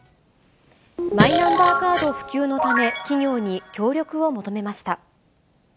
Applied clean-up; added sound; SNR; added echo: none; Fart; 1 dB; none.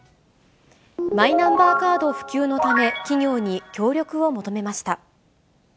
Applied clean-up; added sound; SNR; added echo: none; none; none; none.